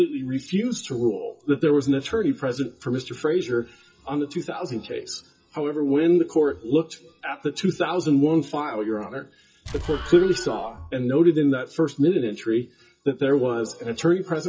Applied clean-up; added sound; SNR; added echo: classical method WPE with log-MMSE.